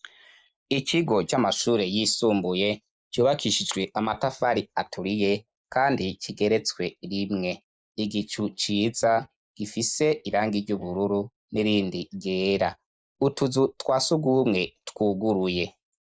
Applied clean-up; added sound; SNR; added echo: neural mask model Resemble Enhance denoiser.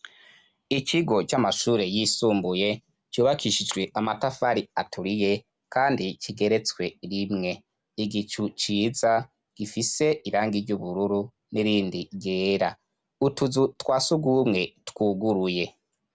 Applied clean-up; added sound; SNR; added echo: none; none; none; none.